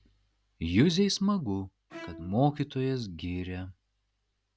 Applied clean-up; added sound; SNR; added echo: none; Bowed string instrument; 19 dB; none.